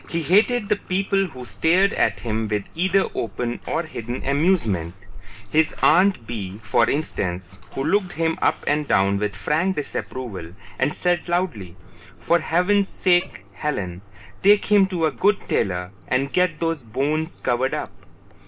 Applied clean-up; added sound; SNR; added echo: none; Bathtub (filling or washing); 13 dB; reverberation time 0.3 s.